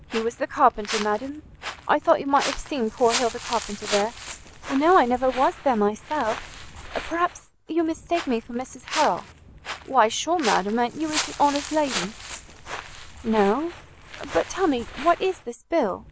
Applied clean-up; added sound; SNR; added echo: none; Walk, footsteps; 11 dB; none.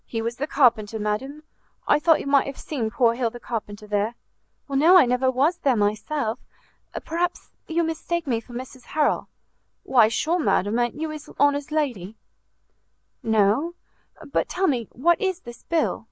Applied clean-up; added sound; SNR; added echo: none; none; none; none.